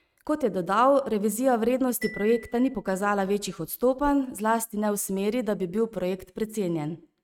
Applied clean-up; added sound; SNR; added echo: neural mask model RNNoise.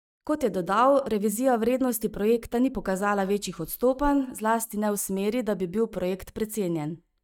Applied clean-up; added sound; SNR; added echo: neural mask model DeepFilterNet 3.